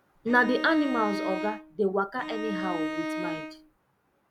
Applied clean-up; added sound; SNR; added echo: none; Bowed string instrument; 5 dB; none.